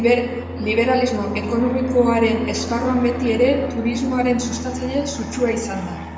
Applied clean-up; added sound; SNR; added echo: none; Fixed-wing aircraft, airplane; 9 dB; reverberation time 1.0 s.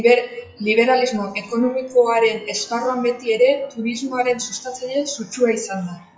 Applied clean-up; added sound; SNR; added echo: classical method WPE with log-MMSE.